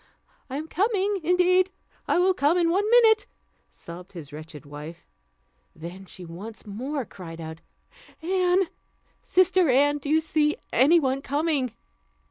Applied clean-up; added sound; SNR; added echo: none; none; none; none.